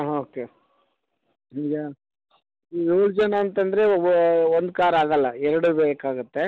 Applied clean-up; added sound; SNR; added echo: none; none; none; none.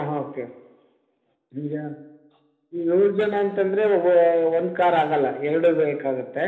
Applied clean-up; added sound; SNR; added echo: none; none; none; reverberation time 1.1 s.